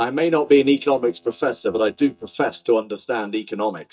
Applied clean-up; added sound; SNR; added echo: neural mask model DeepFilterNet 3.